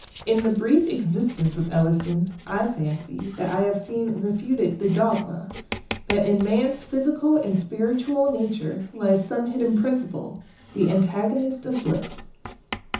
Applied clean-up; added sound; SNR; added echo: none; Writing; 17 dB; reverberation time 0.6 s.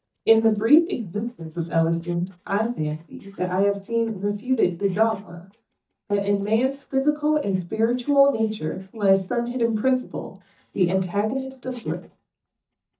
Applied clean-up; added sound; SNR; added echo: neural mask model DeepFilterNet 3.